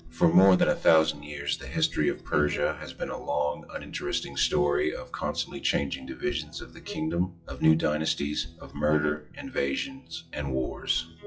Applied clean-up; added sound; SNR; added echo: classical method WPE with log-MMSE.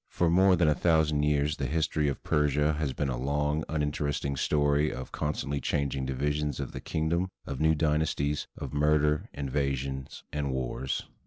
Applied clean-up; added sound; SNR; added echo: none; none; none; none.